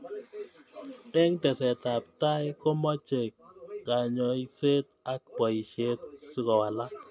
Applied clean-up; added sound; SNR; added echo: none; none; none; none.